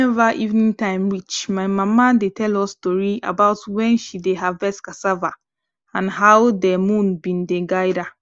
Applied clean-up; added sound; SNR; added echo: none; none; none; none.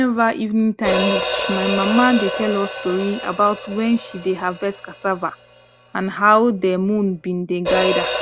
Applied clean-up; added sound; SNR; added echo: none; Hi-hat; 4 dB; none.